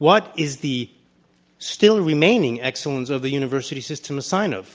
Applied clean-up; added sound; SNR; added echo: none; none; none; none.